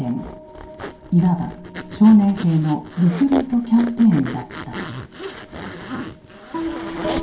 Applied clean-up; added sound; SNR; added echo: none; Zipper (clothing); 12 dB; reverberation time 0.5 s.